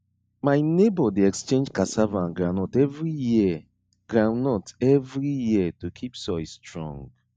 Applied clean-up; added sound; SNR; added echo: neural mask model DeepFilterNet 3.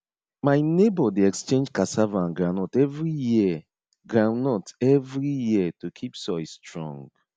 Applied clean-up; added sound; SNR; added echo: none; none; none; none.